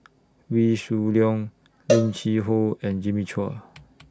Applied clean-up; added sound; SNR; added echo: none; Cowbell; 5 dB; none.